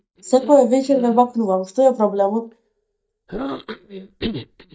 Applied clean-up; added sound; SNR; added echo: neural mask model DeepFilterNet 3.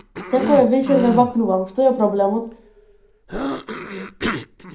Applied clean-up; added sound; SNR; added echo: none; Cough; 10 dB; reverberation time 0.4 s.